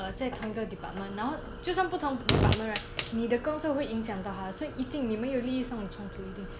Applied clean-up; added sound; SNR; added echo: none; Fire; 1 dB; none.